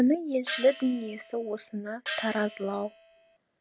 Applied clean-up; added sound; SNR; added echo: none; Gong; 10 dB; none.